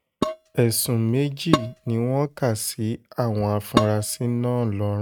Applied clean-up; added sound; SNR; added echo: neural mask model RNNoise.